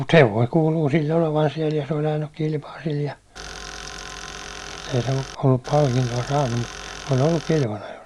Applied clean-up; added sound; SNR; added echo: none; Tools; 13 dB; none.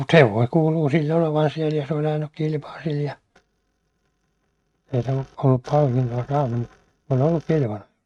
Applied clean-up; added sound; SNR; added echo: neural mask model RNNoise.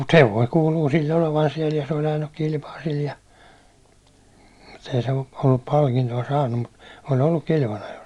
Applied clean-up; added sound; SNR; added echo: none; none; none; none.